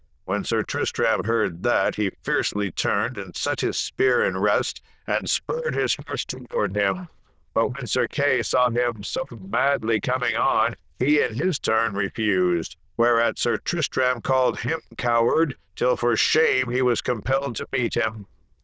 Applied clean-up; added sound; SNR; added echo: neural diffusion model UNIVERSE++.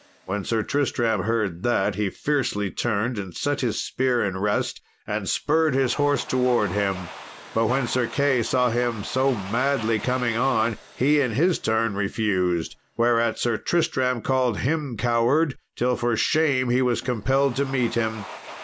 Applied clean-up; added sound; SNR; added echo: none; Domestic sounds, home sounds; 19 dB; none.